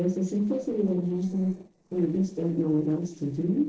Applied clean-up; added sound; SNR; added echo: neural separator model SepFormer DNS4.